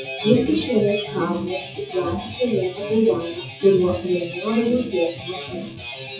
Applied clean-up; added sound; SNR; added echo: classical method WPE with log-MMSE.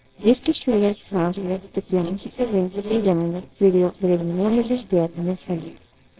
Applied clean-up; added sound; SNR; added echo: neural separator model SepFormer WHAMR!.